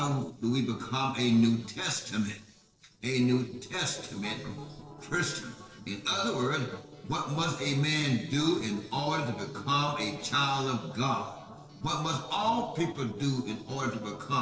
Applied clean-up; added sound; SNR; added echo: neural separator model SepFormer DNS4.